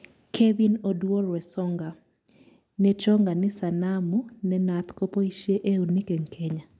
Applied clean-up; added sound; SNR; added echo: none; none; none; none.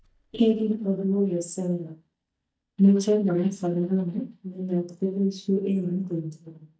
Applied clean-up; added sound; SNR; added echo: neural mask model DeepFilterNet 3.